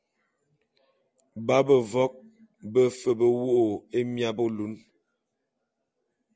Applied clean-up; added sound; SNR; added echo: none; none; none; none.